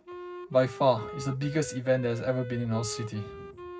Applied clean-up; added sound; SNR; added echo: none; Wind instrument, woodwind instrument; 13 dB; reverberation time 0.4 s.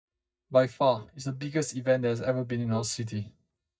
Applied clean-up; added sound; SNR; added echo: neural mask model DeepFilterNet 3.